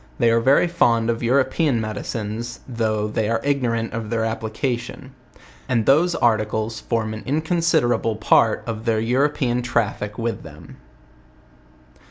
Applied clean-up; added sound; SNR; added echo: none; none; none; none.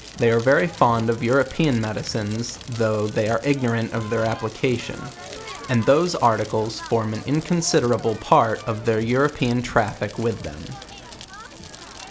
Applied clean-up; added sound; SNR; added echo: none; Crackle; 17 dB; none.